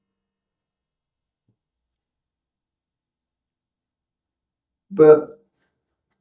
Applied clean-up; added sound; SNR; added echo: neural mask model DeepFilterNet 3.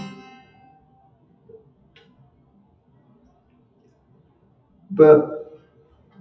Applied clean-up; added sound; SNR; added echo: classical method WPE with log-MMSE.